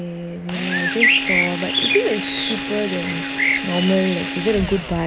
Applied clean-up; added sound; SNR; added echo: none; Drill + Bird; -2 dB; none.